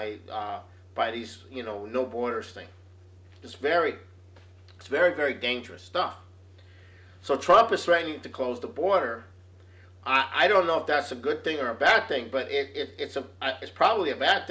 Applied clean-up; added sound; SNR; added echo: none; none; none; none.